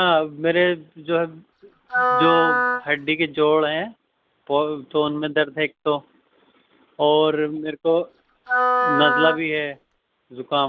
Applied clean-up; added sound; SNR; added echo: none; Wind instrument, woodwind instrument; 0 dB; none.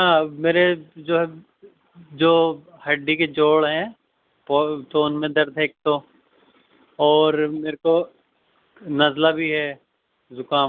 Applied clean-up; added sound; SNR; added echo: none; none; none; none.